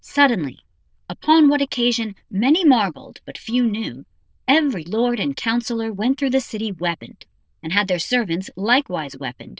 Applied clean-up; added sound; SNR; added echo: neural diffusion model UNIVERSE++.